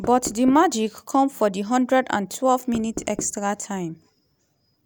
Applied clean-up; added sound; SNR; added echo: none; Knock; 12 dB; none.